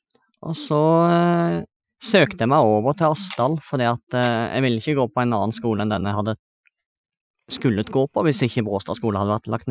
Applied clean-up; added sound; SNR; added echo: classical method Wiener filter.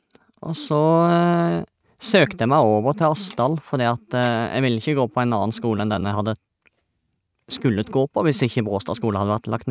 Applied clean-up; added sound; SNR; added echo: neural mask model RNNoise.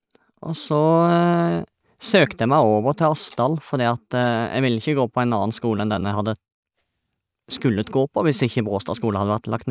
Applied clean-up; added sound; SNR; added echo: neural mask model DeepFilterNet 3.